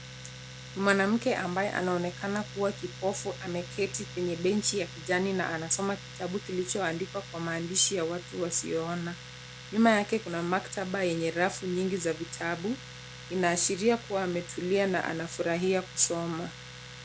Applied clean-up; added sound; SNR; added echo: none; Domestic sounds, home sounds; 14 dB; none.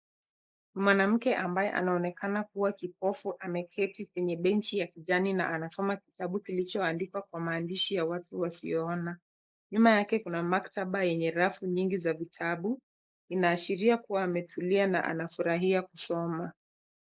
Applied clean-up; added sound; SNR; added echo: neural mask model Resemble Enhance denoiser.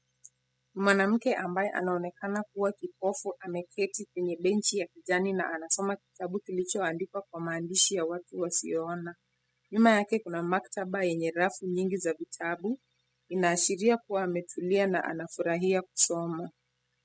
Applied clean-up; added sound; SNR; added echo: classical method spectral subtraction.